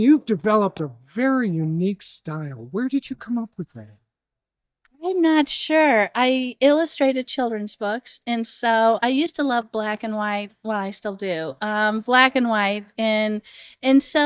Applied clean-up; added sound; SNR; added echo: neural mask model DeepFilterNet 3.